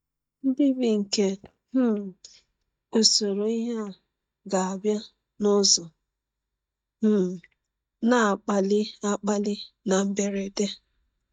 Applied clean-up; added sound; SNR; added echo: neural mask model DeepFilterNet 3.